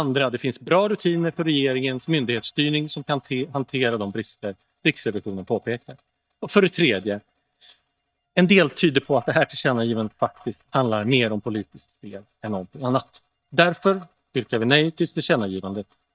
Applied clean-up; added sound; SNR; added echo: neural mask model DeepFilterNet 3.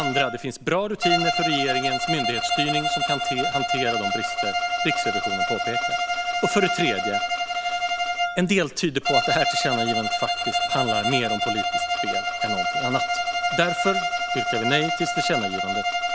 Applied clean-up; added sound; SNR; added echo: none; Bowed string instrument; -3 dB; none.